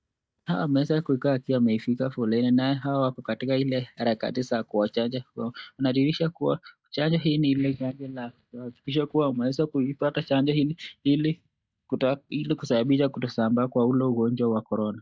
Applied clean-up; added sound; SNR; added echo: neural mask model DeepFilterNet 3.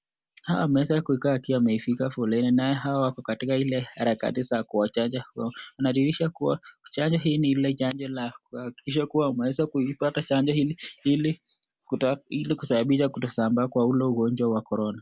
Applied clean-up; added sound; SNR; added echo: none; none; none; none.